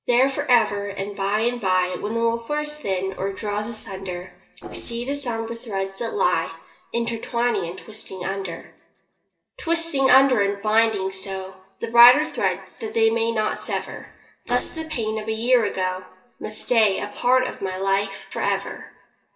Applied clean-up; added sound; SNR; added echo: neural separator model SepFormer DNS4.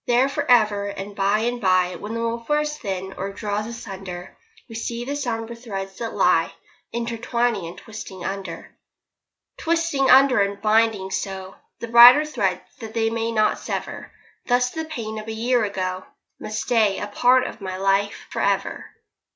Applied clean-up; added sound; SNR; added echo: none; none; none; none.